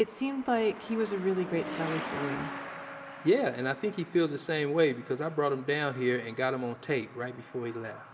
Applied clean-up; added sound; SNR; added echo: none; Truck; 12 dB; reverberation time 2.6 s.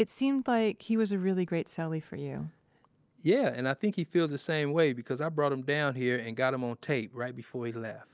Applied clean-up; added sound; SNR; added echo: none; none; none; none.